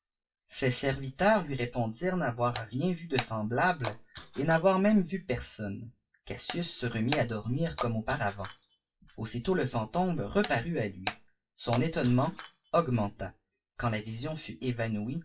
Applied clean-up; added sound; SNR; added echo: classical method WPE with log-MMSE.